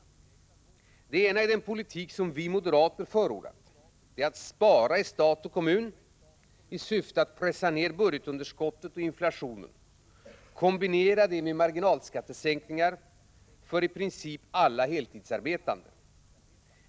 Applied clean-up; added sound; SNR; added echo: none; none; none; none.